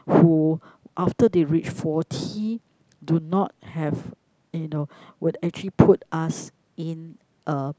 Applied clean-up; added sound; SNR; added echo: none; none; none; none.